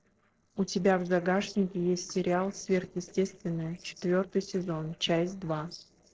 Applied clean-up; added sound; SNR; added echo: neural separator model SepFormer DNS4.